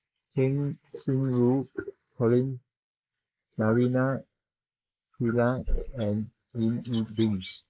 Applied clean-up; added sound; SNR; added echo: neural mask model Resemble Enhance denoiser.